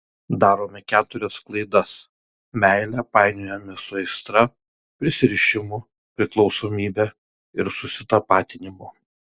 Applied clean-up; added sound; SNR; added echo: none; none; none; none.